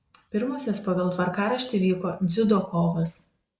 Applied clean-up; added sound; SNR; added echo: neural mask model Resemble Enhance denoiser.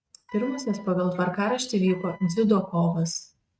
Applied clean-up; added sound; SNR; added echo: neural mask model RNNoise.